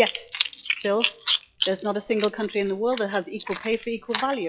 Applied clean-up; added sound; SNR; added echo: classical method log-MMSE.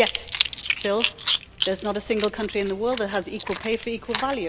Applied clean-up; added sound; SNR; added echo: none; Coin (dropping) / Zipper (clothing); 4 dB; none.